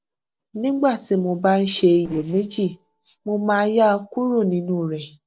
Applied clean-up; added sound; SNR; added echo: neural separator model SepFormer DNS4.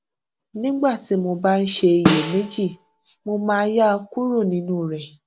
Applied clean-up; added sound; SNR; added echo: none; Snare drum; 3 dB; none.